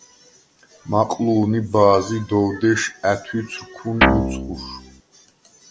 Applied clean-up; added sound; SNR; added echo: none; Guitar; -2 dB; none.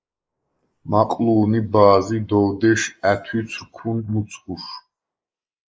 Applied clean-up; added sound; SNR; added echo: neural mask model Resemble Enhance denoiser.